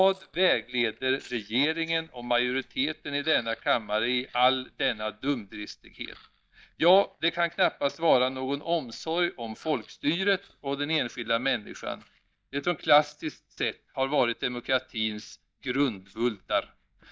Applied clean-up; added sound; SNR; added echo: neural mask model DeepFilterNet 3.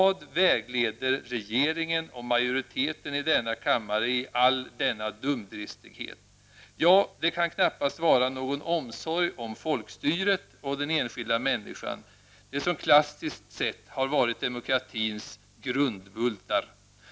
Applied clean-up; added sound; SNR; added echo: none; none; none; none.